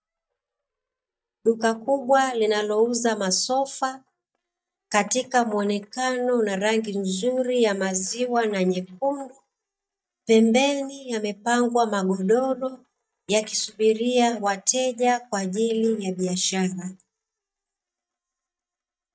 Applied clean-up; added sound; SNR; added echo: neural mask model DeepFilterNet 3.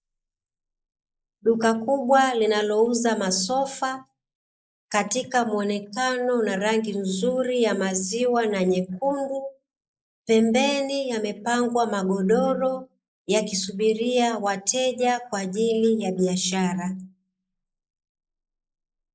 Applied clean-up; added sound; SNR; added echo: neural mask model Resemble Enhance denoiser.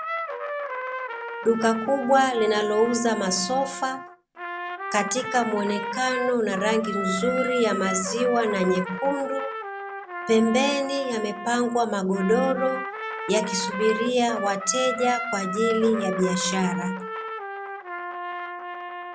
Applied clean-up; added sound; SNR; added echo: none; Trumpet; 7 dB; none.